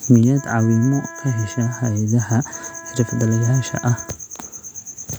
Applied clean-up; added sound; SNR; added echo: none; Wind instrument, woodwind instrument; 18 dB; none.